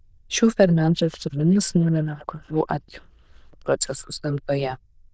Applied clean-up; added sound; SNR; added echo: neural diffusion model UNIVERSE++.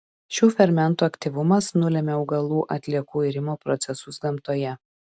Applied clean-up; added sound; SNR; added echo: none; none; none; none.